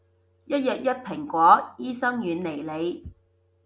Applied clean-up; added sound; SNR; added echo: none; none; none; none.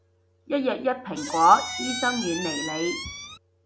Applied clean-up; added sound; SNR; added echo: none; Squeak; 8 dB; none.